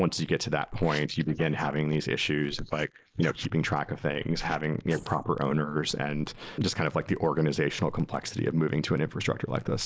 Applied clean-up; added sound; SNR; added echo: neural mask model Resemble Enhance denoiser.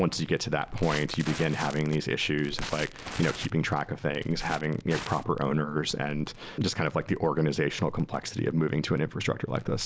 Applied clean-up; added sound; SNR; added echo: none; Crackle; 13 dB; none.